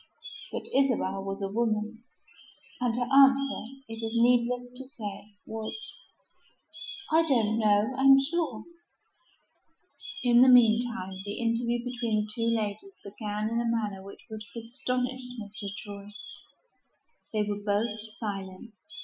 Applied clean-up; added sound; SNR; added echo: classical method Wiener filter.